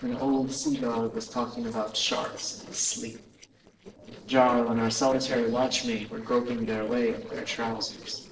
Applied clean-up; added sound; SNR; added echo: neural separator model SepFormer DNS4.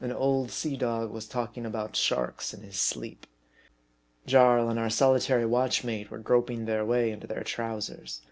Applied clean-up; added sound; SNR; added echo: none; none; none; none.